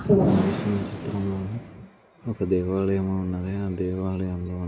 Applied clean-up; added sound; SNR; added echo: neural mask model Resemble Enhance denoiser.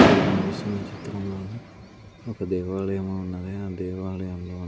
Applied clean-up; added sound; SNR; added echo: none; Fireworks; -3 dB; none.